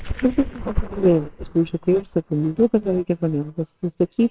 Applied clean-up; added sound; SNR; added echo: neural separator model SepFormer WHAMR!.